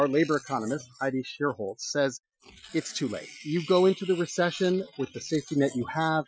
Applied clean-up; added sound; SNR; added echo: classical method Wiener filter.